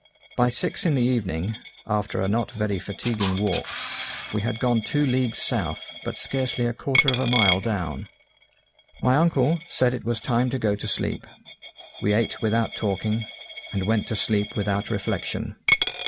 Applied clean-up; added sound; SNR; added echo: none; Coin (dropping) + Camera; 6 dB; none.